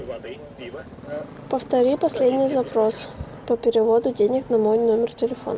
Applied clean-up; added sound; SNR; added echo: none; Motorcycle; 19 dB; none.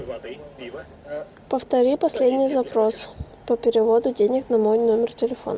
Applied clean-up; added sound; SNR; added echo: none; none; none; none.